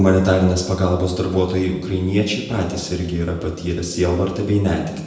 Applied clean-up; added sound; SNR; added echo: none; none; none; reverberation time 0.9 s.